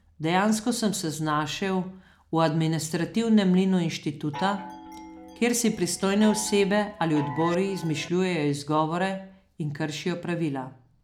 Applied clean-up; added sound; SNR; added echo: none; Chime; 13 dB; none.